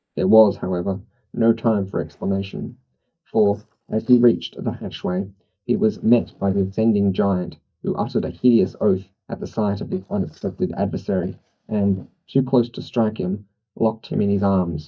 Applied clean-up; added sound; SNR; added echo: neural mask model DeepFilterNet 3.